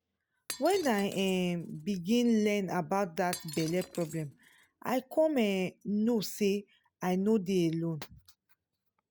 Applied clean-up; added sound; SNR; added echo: none; Shatter; 16 dB; none.